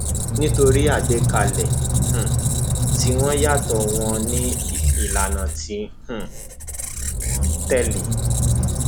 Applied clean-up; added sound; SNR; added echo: none; Squeak; -5 dB; none.